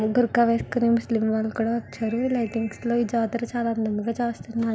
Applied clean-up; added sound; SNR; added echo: none; none; none; none.